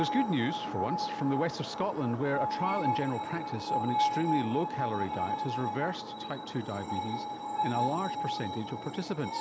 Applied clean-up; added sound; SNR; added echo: none; Screech; 1 dB; none.